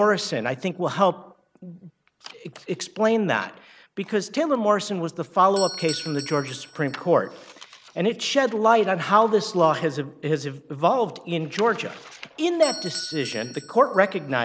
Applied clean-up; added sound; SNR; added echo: none; Doorbell; 19 dB; none.